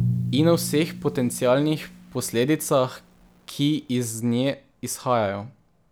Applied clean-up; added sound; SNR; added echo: none; Drum; 10 dB; none.